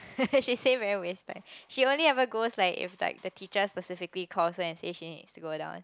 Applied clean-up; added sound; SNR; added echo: none; none; none; none.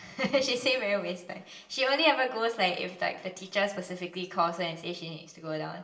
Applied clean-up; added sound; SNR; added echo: none; none; none; reverberation time 0.8 s.